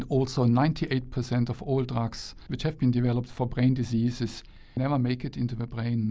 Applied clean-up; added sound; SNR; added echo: none; none; none; none.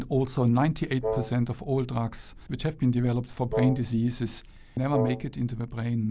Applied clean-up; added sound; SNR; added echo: none; Wind instrument, woodwind instrument; 5 dB; none.